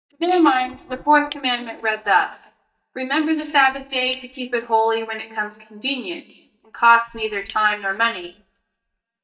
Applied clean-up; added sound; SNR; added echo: neural mask model DeepFilterNet 3.